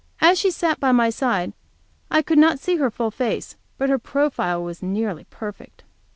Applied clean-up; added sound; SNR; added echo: none; none; none; none.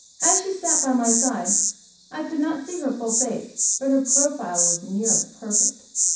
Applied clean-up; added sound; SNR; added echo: none; Insect; -3 dB; reverberation time 0.6 s.